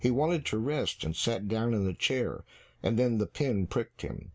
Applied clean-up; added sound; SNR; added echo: none; none; none; none.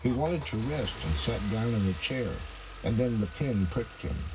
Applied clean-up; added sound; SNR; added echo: none; Engine starting / Car; 12 dB; reverberation time 0.4 s.